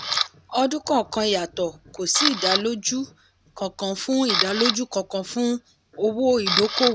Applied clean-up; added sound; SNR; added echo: none; Camera; 5 dB; none.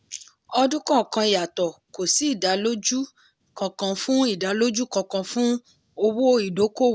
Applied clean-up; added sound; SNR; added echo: none; none; none; none.